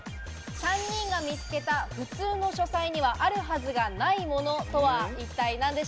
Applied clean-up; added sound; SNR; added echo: none; none; none; none.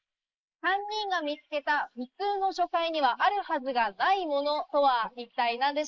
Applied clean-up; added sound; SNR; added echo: neural mask model Resemble Enhance denoiser.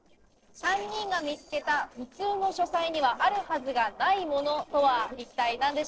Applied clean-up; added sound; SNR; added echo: neural separator model SepFormer DNS4.